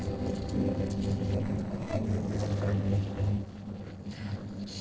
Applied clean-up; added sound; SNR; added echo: neural separator model SepFormer DNS4.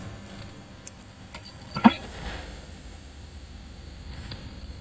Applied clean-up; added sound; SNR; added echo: neural mask model DeepFilterNet 3.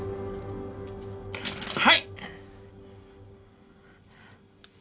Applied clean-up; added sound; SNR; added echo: none; none; none; none.